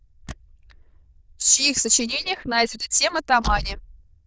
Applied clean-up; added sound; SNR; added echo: neural diffusion model UNIVERSE++.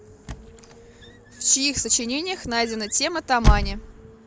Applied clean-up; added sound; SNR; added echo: none; Squeak / Slam / Wood; 1 dB; none.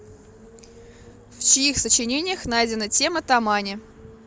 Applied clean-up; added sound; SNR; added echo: none; none; none; none.